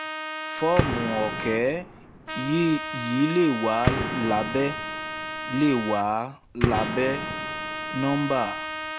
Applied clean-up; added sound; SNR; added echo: none; Trumpet + Gunshot, gunfire; 4 dB; none.